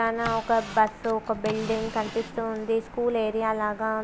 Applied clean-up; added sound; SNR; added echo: none; Drawer open or close; 15 dB; none.